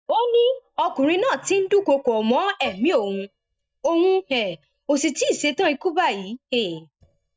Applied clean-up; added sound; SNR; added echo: neural mask model DeepFilterNet 3.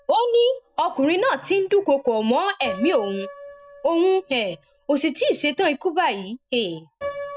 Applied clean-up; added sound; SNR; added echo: none; Piano; 17 dB; none.